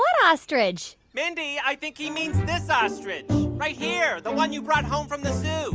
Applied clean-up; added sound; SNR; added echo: none; none; none; none.